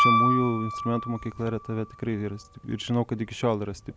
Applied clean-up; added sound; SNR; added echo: none; Piano; 1 dB; none.